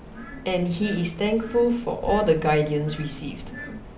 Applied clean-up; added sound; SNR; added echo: none; Glass; 16 dB; none.